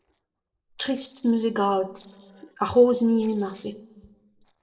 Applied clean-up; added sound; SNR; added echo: neural separator model SepFormer DNS4.